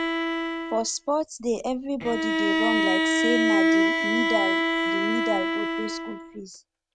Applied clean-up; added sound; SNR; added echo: neural mask model RNNoise.